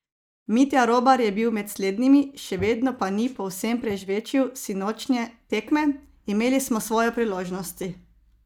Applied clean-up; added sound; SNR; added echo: neural mask model DeepFilterNet 3.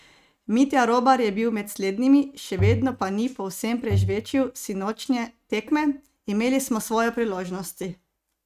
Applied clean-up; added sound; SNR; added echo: neural mask model RNNoise.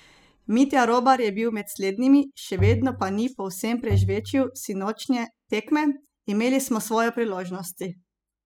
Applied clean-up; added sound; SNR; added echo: classical method spectral subtraction.